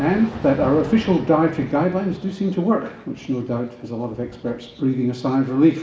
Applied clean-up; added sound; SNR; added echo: none; Thunder / Rain; 16 dB; reverberation time 0.8 s.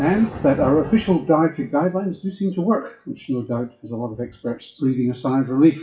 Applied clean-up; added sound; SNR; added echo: classical method WPE with log-MMSE.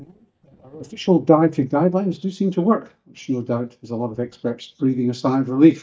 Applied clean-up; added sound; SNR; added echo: neural mask model DeepFilterNet 3.